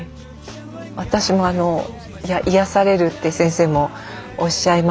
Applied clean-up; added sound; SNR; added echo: none; none; none; none.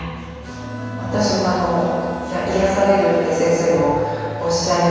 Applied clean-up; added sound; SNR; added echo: none; Bowed string instrument; 14 dB; reverberation time 1.9 s.